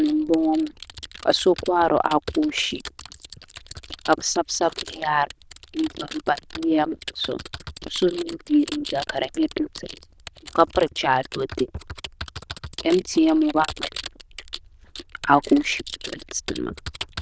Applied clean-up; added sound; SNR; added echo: neural diffusion model UNIVERSE++.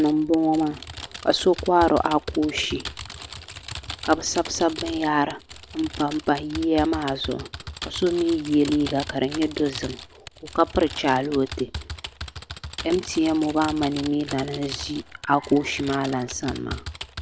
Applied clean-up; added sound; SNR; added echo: none; Typing; 13 dB; none.